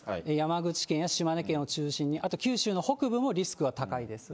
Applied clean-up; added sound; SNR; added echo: none; none; none; none.